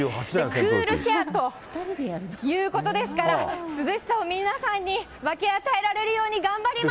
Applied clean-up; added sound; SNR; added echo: none; none; none; none.